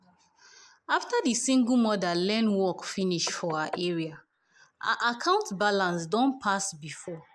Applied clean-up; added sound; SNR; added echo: neural mask model Resemble Enhance denoiser.